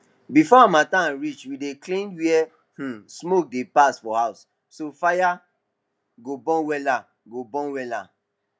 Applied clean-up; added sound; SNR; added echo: none; none; none; none.